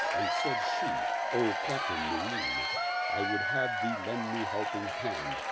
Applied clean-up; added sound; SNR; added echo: none; Applause / Crowd / Cheering; -5 dB; none.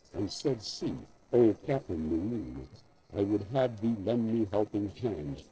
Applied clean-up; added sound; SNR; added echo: neural separator model SepFormer DNS4.